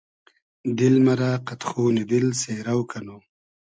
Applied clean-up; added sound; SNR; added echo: none; none; none; none.